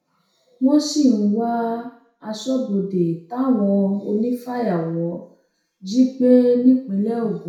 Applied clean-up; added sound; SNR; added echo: none; none; none; reverberation time 0.6 s.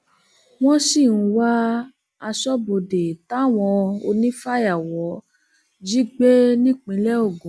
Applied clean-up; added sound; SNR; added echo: none; none; none; none.